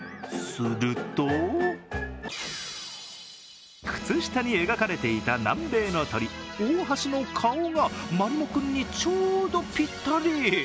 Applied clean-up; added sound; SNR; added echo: none; none; none; none.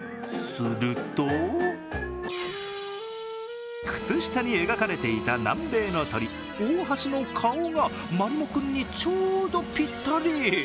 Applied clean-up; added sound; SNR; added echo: none; Wind instrument, woodwind instrument; 11 dB; none.